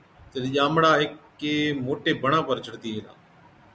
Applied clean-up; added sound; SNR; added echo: none; none; none; none.